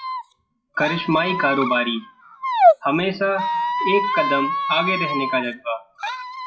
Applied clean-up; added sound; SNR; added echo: classical method WPE with log-MMSE.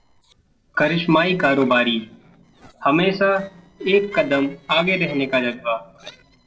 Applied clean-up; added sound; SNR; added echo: neural separator model SepFormer DNS4.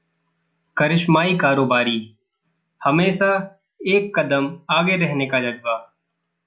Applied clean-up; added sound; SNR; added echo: none; none; none; none.